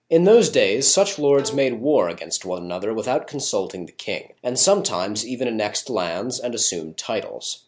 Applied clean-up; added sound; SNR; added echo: none; Bowed string instrument; 19 dB; none.